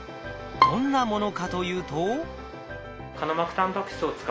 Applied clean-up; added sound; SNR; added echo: none; Bowed string instrument; 0 dB; none.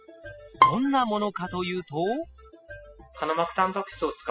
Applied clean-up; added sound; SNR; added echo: classical method spectral subtraction.